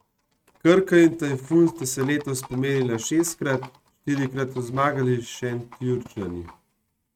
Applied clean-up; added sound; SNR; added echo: neural mask model RNNoise.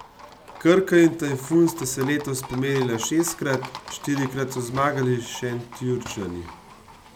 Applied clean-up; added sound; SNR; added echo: none; Livestock, farm animals, working animals; 16 dB; none.